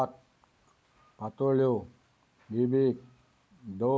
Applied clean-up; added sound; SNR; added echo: none; none; none; none.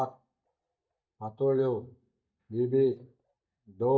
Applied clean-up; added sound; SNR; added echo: neural mask model DeepFilterNet 3.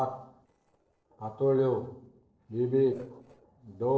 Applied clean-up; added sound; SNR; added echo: neural separator model SepFormer DNS4.